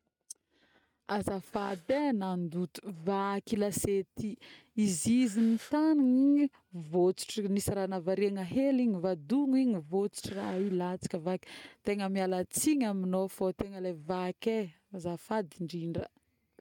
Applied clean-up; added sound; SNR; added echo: neural mask model RNNoise.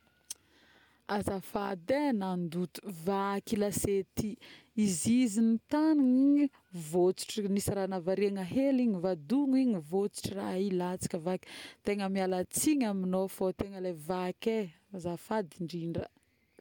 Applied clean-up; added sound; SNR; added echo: none; none; none; none.